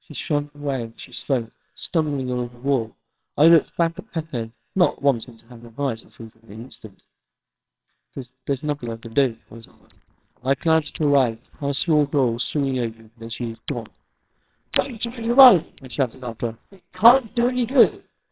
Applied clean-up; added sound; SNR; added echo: neural separator model SepFormer WHAMR!.